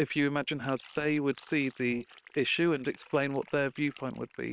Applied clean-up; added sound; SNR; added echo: neural separator model SepFormer WHAM!.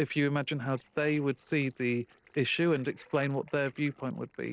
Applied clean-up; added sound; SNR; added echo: neural separator model SepFormer DNS4.